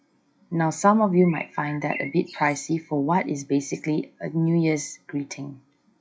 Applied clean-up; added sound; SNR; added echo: classical method WPE with log-MMSE.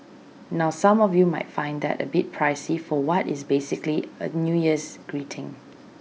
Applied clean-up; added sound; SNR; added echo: none; none; none; none.